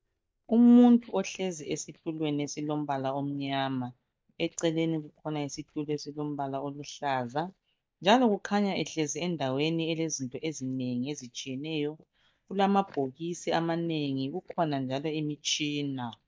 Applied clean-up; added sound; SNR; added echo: neural mask model DeepFilterNet 3.